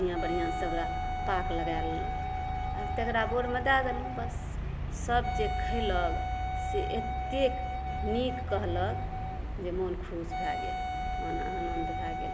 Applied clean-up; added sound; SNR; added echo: none; Wind instrument, woodwind instrument + Traffic noise, roadway noise; -1 dB; none.